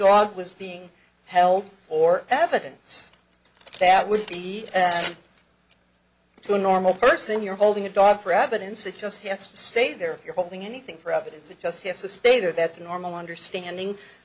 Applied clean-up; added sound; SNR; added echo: none; none; none; none.